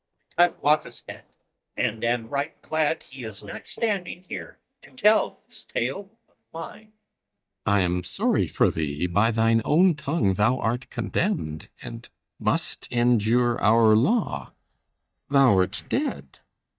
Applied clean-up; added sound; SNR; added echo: neural mask model DeepFilterNet 3.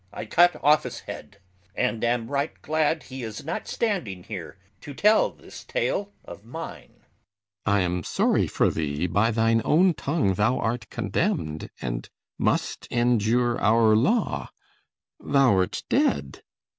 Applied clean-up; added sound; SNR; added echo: none; none; none; none.